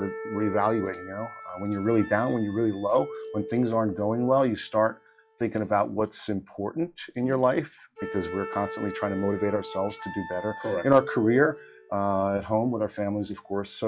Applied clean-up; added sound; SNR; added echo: classical method log-MMSE.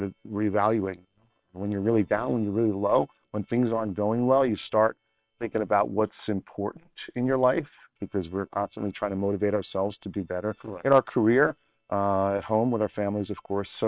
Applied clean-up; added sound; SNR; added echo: neural separator model SepFormer WHAM!.